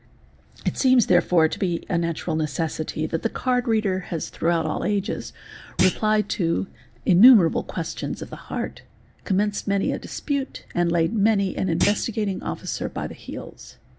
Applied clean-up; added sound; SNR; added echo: none; Thump, thud; 4 dB; none.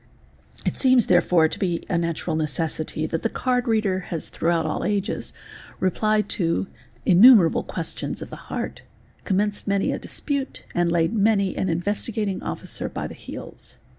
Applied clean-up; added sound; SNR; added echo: none; none; none; none.